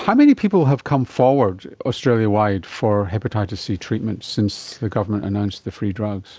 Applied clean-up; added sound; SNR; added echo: none; none; none; none.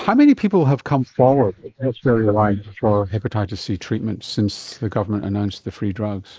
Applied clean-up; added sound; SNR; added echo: neural mask model Resemble Enhance denoiser.